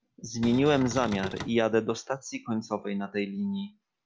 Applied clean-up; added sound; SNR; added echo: none; Cupboard open or close; 11 dB; none.